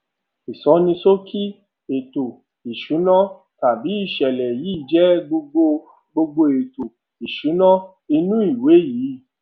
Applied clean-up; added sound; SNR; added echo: none; none; none; none.